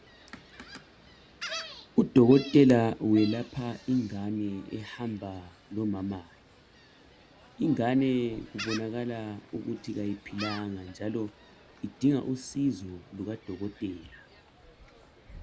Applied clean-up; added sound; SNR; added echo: none; Gull, seagull; 18 dB; none.